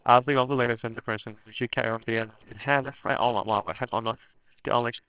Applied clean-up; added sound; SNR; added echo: neural separator model SepFormer WHAMR!.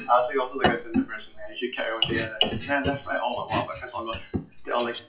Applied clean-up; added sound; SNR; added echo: classical method WPE with log-MMSE.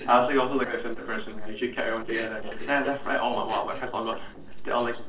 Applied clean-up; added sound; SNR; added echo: neural separator model SepFormer DNS4.